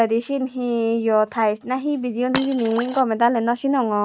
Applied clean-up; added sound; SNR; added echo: neural mask model RNNoise.